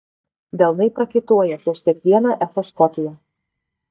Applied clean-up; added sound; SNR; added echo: neural mask model DeepFilterNet 3.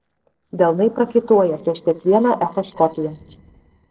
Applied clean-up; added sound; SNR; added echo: neural separator model SepFormer DNS4.